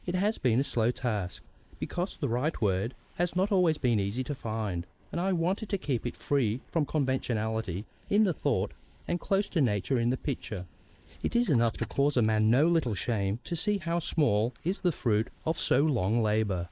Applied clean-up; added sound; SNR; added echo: neural mask model Resemble Enhance denoiser.